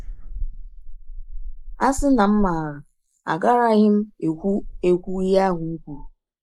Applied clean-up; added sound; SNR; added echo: neural mask model Resemble Enhance denoiser.